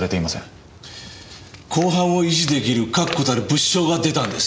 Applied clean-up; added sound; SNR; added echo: none; none; none; none.